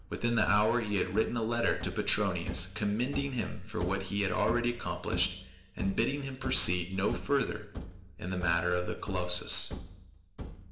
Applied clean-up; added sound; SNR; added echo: none; Thump, thud; 12 dB; reverberation time 0.8 s.